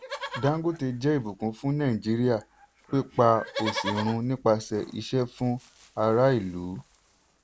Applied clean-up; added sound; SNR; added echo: none; Livestock, farm animals, working animals; 13 dB; none.